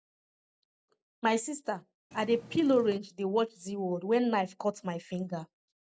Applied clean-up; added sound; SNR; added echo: none; Purr; 16 dB; none.